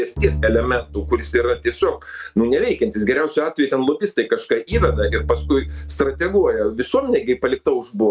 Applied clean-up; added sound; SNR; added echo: neural mask model RNNoise.